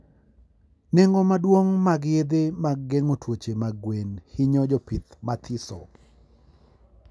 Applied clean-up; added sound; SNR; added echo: none; none; none; none.